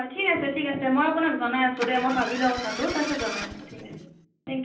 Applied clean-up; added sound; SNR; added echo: none; Engine starting; 9 dB; reverberation time 0.6 s.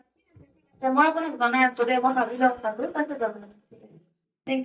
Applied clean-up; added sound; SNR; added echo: neural mask model DeepFilterNet 3.